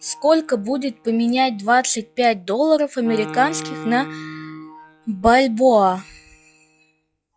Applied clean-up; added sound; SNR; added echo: classical method log-MMSE.